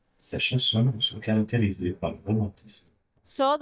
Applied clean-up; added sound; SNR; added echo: neural mask model DeepFilterNet 3.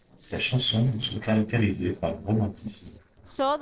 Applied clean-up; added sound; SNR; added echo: neural separator model SepFormer DNS4.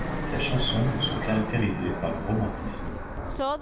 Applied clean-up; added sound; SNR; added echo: none; Fixed-wing aircraft, airplane; 1 dB; reverberation time 0.3 s.